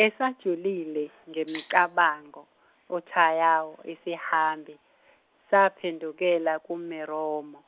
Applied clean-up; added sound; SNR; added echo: none; Rattle (instrument); 17 dB; none.